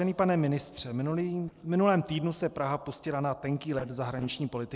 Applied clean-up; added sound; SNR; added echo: neural separator model SepFormer DNS4.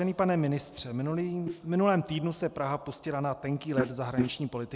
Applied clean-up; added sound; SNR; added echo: neural mask model Resemble Enhance denoiser.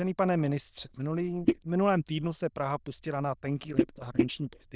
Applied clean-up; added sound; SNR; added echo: neural diffusion model UNIVERSE++.